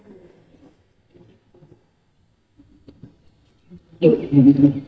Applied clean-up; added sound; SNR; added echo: neural mask model DeepFilterNet 3.